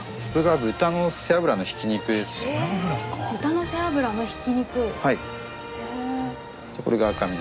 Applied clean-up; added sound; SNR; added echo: none; none; none; none.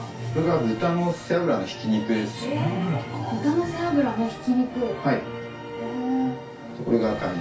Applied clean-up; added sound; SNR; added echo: none; none; none; reverberation time 0.3 s.